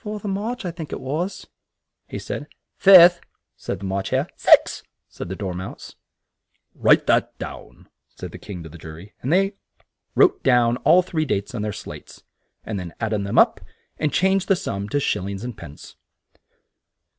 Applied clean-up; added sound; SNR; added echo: none; none; none; none.